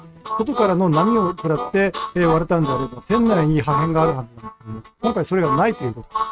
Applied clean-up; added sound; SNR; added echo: neural mask model RNNoise.